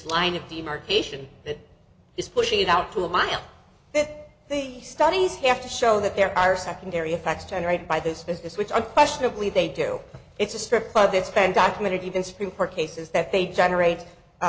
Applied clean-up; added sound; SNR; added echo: none; none; none; none.